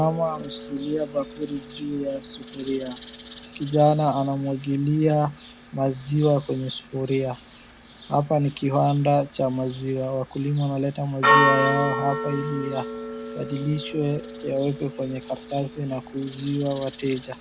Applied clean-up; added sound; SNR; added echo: none; Church bell; 6 dB; none.